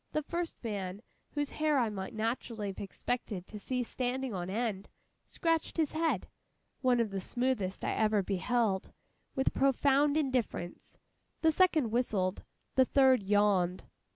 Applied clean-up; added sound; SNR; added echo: none; none; none; none.